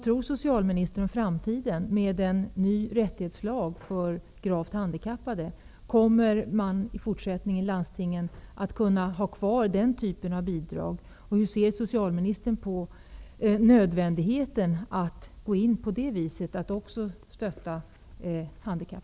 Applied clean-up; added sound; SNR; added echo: none; none; none; none.